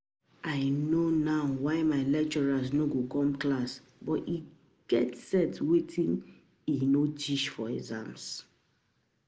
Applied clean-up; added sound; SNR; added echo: none; none; none; none.